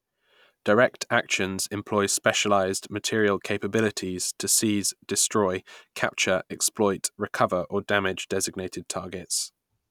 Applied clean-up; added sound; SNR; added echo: none; none; none; none.